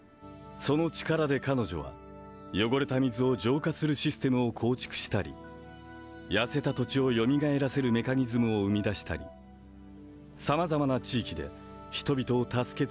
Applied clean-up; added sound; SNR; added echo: none; none; none; none.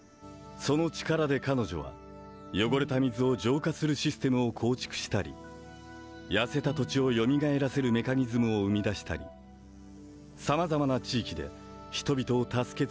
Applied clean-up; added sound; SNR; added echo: none; Piano; 13 dB; none.